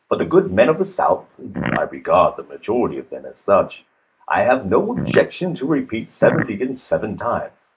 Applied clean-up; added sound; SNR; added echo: neural mask model Resemble Enhance denoiser.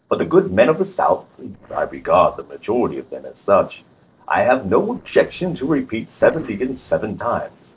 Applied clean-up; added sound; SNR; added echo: neural separator model SepFormer DNS4.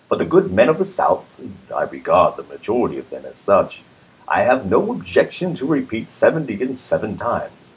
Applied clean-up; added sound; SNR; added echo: none; none; none; none.